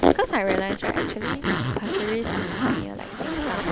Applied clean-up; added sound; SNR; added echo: none; Zipper (clothing); -4 dB; none.